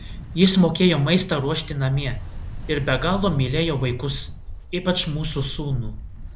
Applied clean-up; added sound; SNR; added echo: none; Ocean; 11 dB; none.